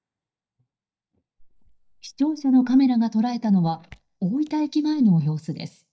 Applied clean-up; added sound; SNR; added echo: neural mask model DeepFilterNet 3.